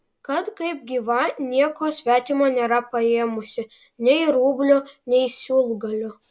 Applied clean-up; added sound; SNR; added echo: none; none; none; none.